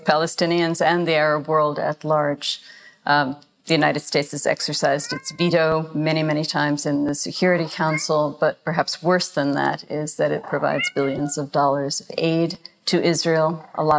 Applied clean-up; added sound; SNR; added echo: neural mask model RNNoise.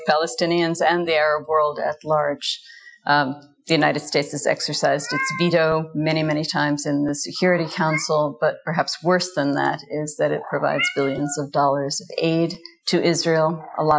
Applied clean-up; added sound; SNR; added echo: classical method Wiener filter.